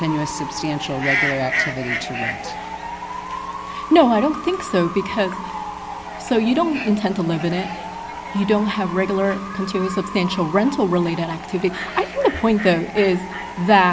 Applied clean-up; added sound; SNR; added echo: none; Bird / Fowl; 8 dB; none.